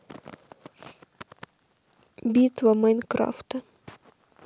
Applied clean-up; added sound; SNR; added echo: none; none; none; none.